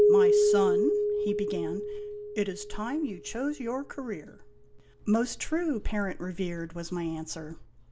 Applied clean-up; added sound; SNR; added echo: none; Keyboard (musical); -3 dB; none.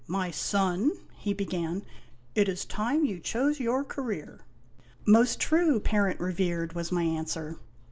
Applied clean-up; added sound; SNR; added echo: none; none; none; none.